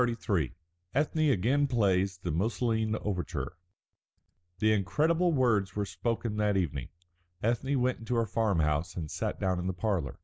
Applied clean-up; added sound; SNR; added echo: none; none; none; none.